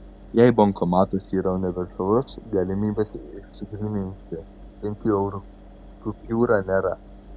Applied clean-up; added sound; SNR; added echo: none; Engine; 19 dB; none.